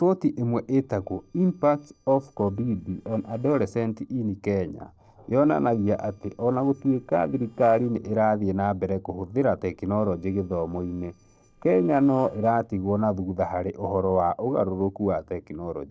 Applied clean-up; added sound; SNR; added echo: neural separator model SepFormer DNS4.